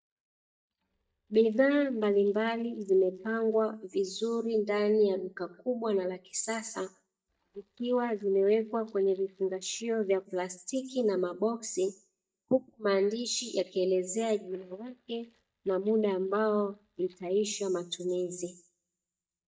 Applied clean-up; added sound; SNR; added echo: neural mask model DeepFilterNet 3.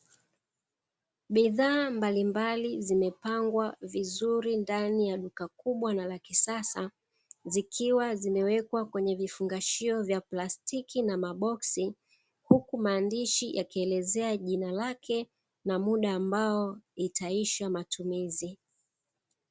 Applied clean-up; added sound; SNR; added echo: none; none; none; none.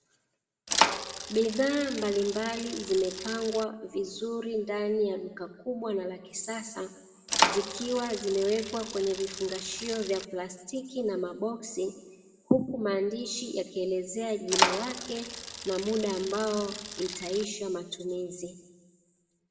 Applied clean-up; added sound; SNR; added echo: none; Bicycle; 1 dB; reverberation time 1.1 s.